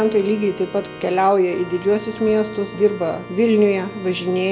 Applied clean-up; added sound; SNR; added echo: none; Organ; 16 dB; none.